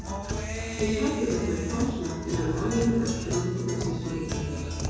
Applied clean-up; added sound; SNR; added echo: none; Guitar; 3 dB; reverberation time 1.3 s.